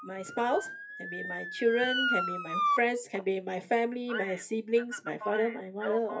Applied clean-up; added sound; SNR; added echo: classical method WPE with log-MMSE.